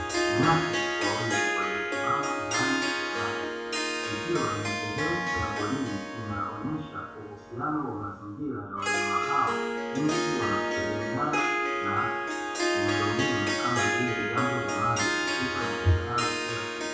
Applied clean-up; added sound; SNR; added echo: none; Harp; -2 dB; reverberation time 0.7 s.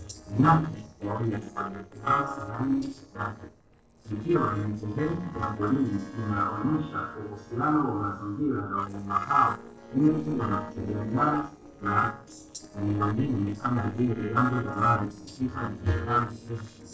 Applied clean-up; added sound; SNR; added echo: neural separator model SepFormer DNS4.